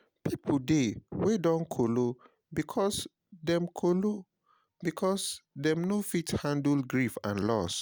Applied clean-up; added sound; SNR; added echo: none; none; none; none.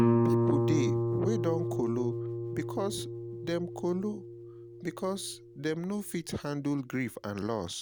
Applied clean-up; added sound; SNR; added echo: none; Guitar; -2 dB; none.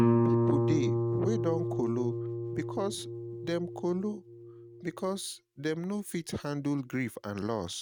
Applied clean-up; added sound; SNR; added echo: neural mask model RNNoise.